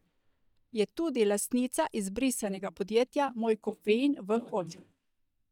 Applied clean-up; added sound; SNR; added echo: neural mask model DeepFilterNet 3.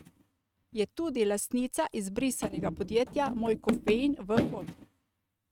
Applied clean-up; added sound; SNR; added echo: neural mask model RNNoise.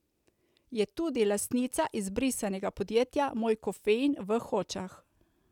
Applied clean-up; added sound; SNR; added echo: none; none; none; none.